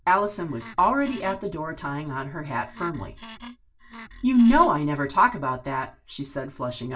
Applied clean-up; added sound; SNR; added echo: none; Wood; 18 dB; reverberation time 0.2 s.